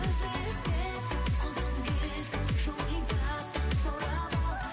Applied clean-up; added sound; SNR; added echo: none; none; none; none.